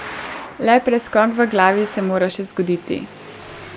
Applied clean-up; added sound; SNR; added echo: none; Traffic noise, roadway noise; 16 dB; none.